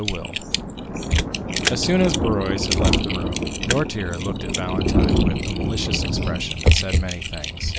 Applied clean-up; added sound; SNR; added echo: none; Typing + Thunder; -5 dB; none.